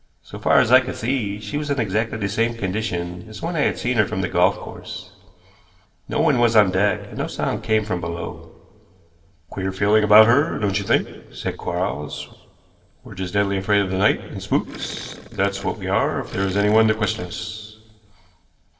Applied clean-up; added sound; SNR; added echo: neural separator model SepFormer DNS4.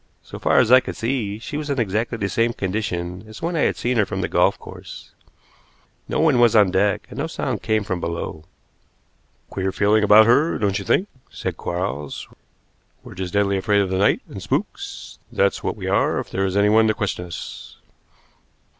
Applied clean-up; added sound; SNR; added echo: none; none; none; none.